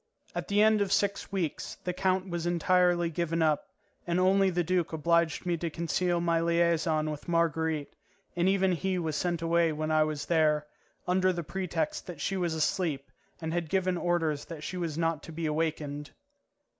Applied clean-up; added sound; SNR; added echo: none; none; none; none.